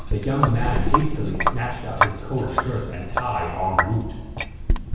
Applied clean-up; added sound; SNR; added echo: none; Sink (filling or washing); -2 dB; reverberation time 1.2 s.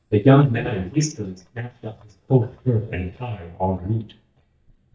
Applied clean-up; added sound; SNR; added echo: neural mask model DeepFilterNet 3.